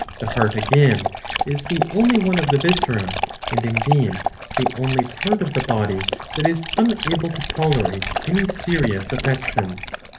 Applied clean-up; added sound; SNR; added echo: none; Dog; 4 dB; reverberation time 0.3 s.